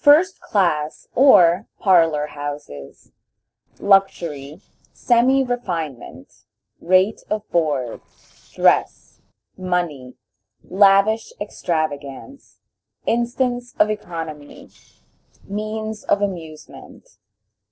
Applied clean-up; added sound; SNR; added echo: neural separator model SepFormer DNS4.